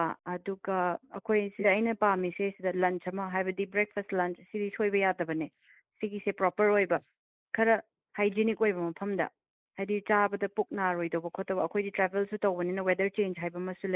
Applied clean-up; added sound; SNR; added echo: neural mask model Resemble Enhance denoiser.